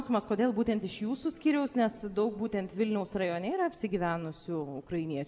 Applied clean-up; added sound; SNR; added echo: none; none; none; none.